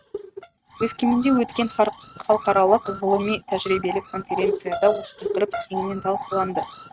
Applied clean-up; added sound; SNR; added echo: neural mask model RNNoise.